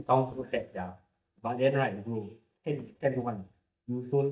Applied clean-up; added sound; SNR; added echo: neural mask model DeepFilterNet 3.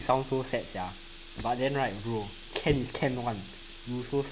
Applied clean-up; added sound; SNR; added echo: none; none; none; none.